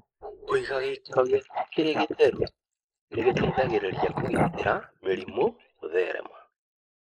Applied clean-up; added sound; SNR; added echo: neural mask model Resemble Enhance denoiser.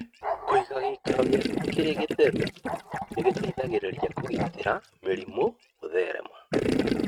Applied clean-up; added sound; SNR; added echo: neural mask model RNNoise.